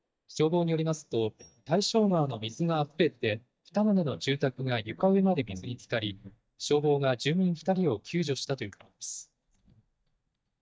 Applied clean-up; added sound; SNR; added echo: neural mask model DeepFilterNet 3.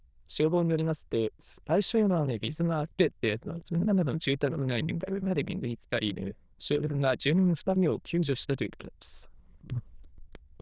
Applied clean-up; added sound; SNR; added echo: neural diffusion model UNIVERSE++.